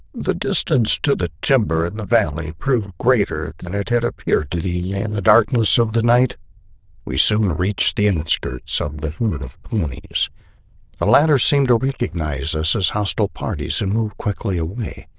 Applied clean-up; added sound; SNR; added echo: neural diffusion model UNIVERSE++.